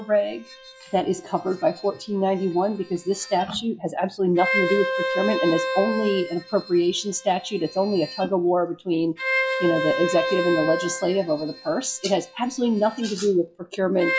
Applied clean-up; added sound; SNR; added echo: classical method log-MMSE.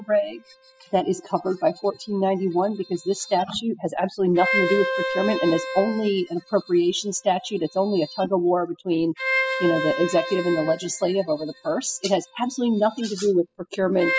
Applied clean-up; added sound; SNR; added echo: classical method spectral subtraction.